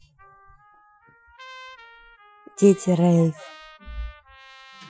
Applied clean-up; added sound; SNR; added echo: classical method Wiener filter.